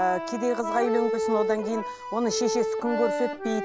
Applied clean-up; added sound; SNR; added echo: none; Accordion; 2 dB; none.